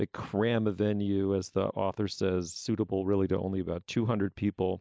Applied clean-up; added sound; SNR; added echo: none; none; none; none.